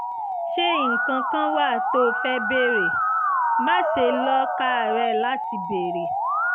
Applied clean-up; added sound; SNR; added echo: none; Musical instrument; -2 dB; none.